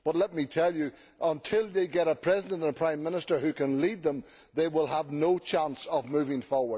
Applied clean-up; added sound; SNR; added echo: none; none; none; none.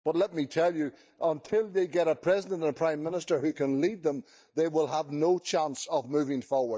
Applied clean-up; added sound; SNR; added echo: neural mask model DeepFilterNet 3.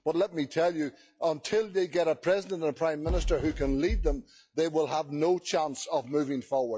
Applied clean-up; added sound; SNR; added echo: classical method log-MMSE.